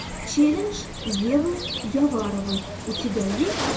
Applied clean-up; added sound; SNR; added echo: none; Cricket; 7 dB; reverberation time 0.4 s.